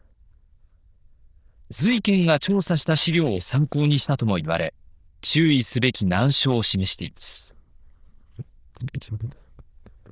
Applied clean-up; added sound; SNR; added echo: neural diffusion model UNIVERSE++.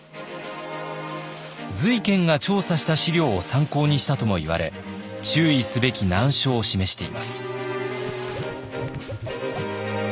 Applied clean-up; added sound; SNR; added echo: none; Scratching (performance technique); 11 dB; none.